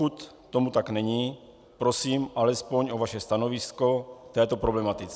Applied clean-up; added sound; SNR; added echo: none; none; none; none.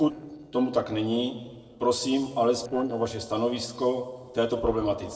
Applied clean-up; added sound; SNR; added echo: neural separator model SepFormer DNS4.